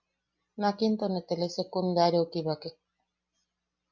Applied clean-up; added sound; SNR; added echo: none; none; none; none.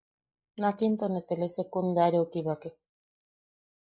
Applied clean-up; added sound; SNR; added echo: neural mask model Resemble Enhance denoiser.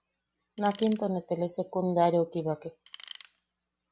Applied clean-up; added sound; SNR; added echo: none; Tools; 16 dB; none.